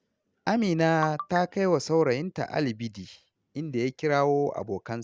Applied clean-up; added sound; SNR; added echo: none; none; none; none.